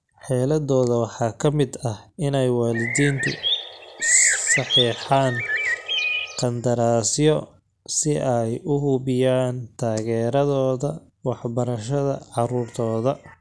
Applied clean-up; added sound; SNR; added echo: none; Bird; 2 dB; none.